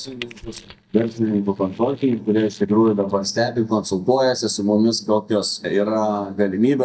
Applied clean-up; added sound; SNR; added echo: neural mask model DeepFilterNet 3.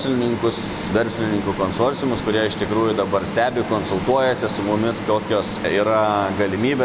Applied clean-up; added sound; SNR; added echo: none; none; none; none.